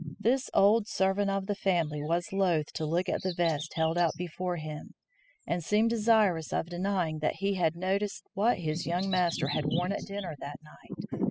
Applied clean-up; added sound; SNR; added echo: classical method spectral subtraction.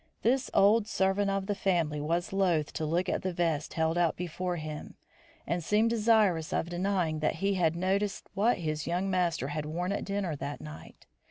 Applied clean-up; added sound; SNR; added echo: none; none; none; none.